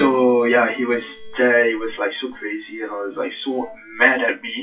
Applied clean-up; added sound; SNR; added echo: classical method WPE with log-MMSE.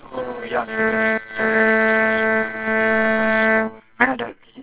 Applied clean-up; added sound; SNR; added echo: neural separator model SepFormer WHAMR!.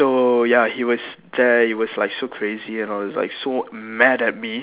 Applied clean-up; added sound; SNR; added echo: none; none; none; none.